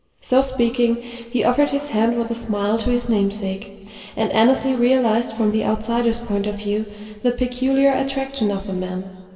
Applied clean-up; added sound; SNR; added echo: none; none; none; reverberation time 2.3 s.